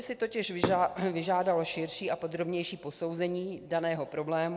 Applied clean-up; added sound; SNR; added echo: none; Fireworks; 11 dB; none.